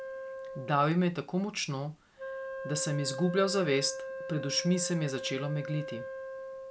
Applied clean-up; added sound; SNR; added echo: none; Wind instrument, woodwind instrument; 9 dB; none.